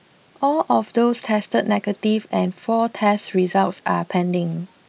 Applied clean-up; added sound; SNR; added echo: none; none; none; none.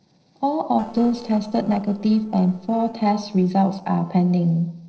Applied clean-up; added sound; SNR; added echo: neural separator model SepFormer DNS4.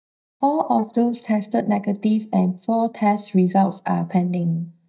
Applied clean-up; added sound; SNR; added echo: neural mask model DeepFilterNet 3.